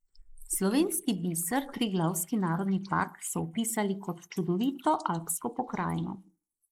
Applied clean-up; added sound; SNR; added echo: neural mask model Resemble Enhance denoiser.